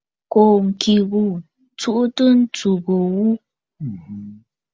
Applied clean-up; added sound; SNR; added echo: none; none; none; none.